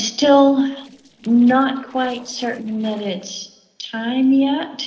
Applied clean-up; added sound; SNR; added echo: neural separator model SepFormer DNS4.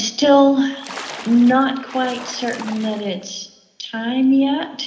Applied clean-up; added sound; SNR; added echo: none; Splash, splatter; 17 dB; reverberation time 0.8 s.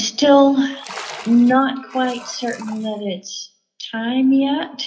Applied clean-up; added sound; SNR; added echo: classical method WPE with log-MMSE.